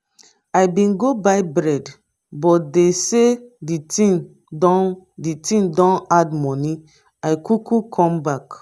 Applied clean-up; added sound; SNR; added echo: none; none; none; none.